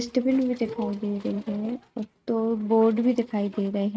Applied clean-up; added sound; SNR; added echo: neural mask model RNNoise.